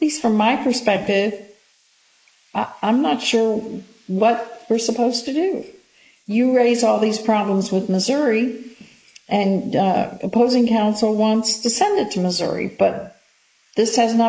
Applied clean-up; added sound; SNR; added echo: neural mask model Resemble Enhance denoiser.